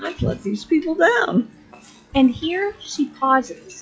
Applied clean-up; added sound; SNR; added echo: classical method log-MMSE.